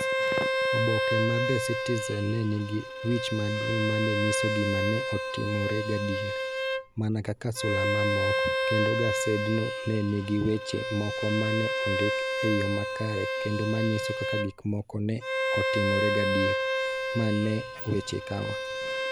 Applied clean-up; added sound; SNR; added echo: none; Bowed string instrument; 0 dB; none.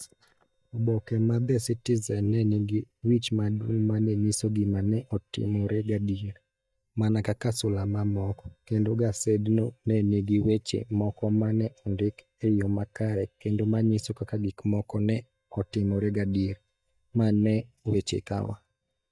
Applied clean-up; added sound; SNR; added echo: neural mask model DeepFilterNet 3.